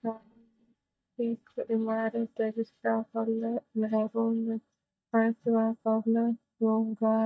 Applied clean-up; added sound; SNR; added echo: neural mask model DeepFilterNet 3.